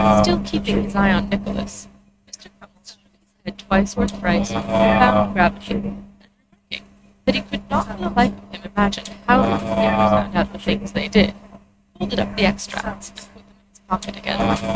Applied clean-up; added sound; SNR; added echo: neural mask model RNNoise.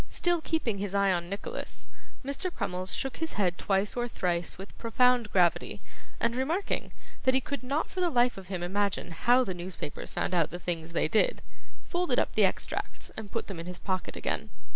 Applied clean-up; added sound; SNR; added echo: none; none; none; none.